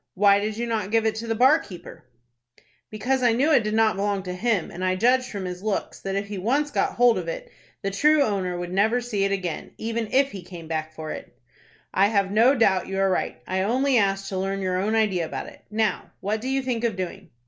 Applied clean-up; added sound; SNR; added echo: none; none; none; none.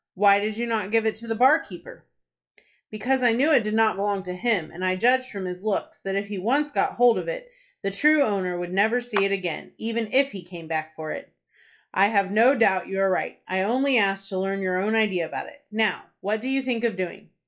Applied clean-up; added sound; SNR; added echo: classical method log-MMSE.